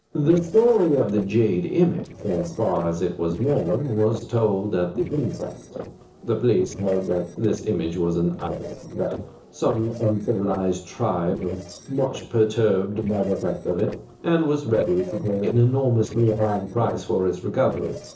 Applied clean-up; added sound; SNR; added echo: neural separator model SepFormer DNS4.